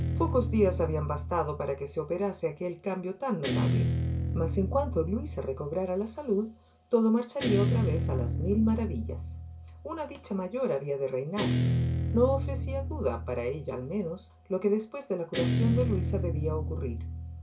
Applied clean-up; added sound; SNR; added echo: none; Guitar; 1 dB; reverberation time 0.2 s.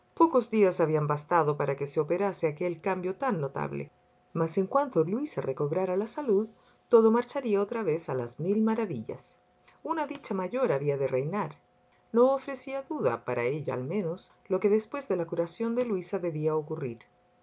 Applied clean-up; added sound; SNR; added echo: none; none; none; none.